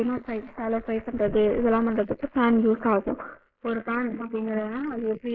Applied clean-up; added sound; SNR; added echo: neural mask model Resemble Enhance denoiser.